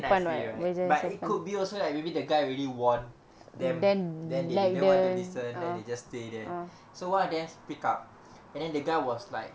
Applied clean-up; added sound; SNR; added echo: none; none; none; none.